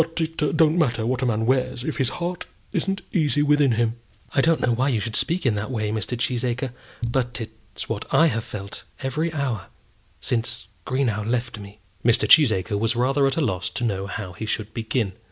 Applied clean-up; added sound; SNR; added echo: none; none; none; none.